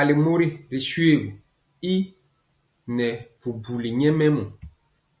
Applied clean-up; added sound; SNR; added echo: none; none; none; none.